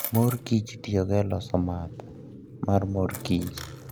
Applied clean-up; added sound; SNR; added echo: none; Coin (dropping); 16 dB; none.